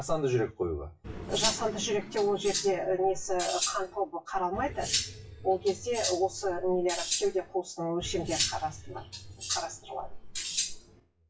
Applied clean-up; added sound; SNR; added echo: classical method WPE with log-MMSE.